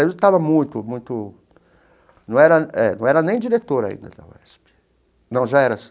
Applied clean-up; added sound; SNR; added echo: none; none; none; none.